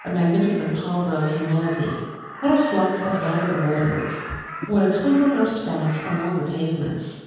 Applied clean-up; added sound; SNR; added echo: none; Crow; 13 dB; reverberation time 1.2 s.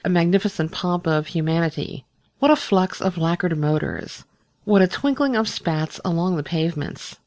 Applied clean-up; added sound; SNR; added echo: none; none; none; none.